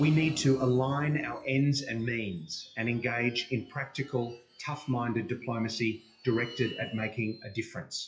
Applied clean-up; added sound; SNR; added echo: classical method WPE with log-MMSE.